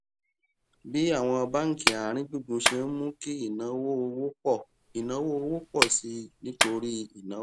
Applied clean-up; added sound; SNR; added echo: none; Clapping; 3 dB; none.